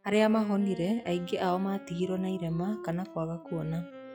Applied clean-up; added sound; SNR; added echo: classical method log-MMSE.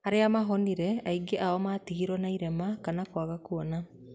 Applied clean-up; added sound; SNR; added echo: none; none; none; none.